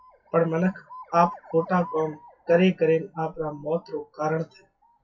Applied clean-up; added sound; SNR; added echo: classical method WPE with log-MMSE.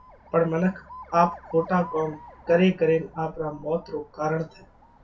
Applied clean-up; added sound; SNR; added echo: none; Alarm; 18 dB; reverberation time 0.2 s.